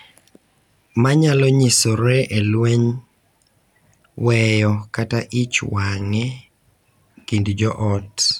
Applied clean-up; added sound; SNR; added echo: none; none; none; none.